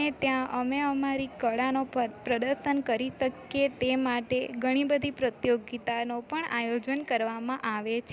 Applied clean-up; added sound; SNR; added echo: none; none; none; none.